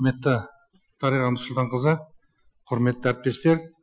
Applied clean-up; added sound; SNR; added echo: classical method Wiener filter.